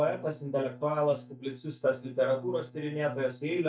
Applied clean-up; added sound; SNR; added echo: neural mask model DeepFilterNet 3.